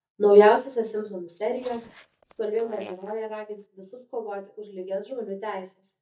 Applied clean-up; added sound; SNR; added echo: neural mask model DeepFilterNet 3.